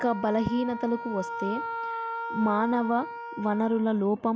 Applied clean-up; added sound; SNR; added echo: none; Wind instrument, woodwind instrument; 8 dB; none.